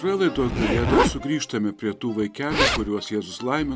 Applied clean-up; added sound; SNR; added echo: none; Zipper (clothing); 1 dB; none.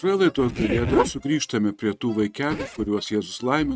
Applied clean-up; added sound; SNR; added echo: neural mask model RNNoise.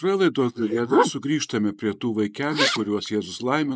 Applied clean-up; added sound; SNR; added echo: neural mask model Resemble Enhance denoiser.